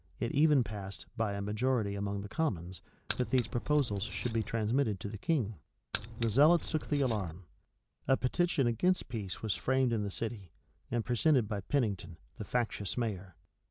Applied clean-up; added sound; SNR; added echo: none; Keys jangling; 0 dB; none.